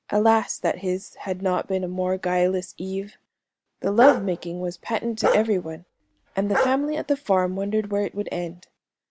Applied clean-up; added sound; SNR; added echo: none; Bark; 5 dB; none.